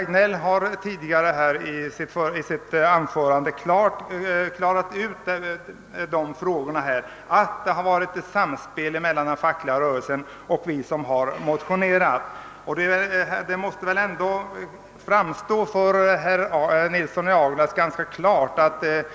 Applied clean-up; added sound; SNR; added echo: none; none; none; none.